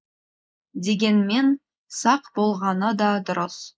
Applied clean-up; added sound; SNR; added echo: neural mask model Resemble Enhance denoiser.